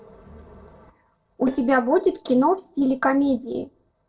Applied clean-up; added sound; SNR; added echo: neural separator model SepFormer DNS4.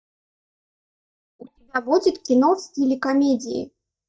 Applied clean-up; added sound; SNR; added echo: neural mask model DeepFilterNet 3.